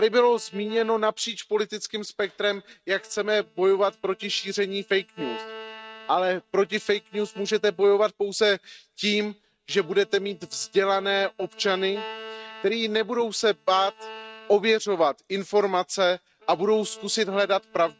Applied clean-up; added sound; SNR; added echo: neural mask model RNNoise.